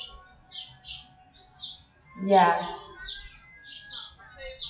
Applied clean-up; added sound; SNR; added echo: classical method WPE with log-MMSE.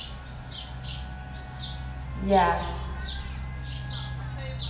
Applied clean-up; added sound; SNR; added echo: none; Chirp, tweet; 12 dB; reverberation time 2.1 s.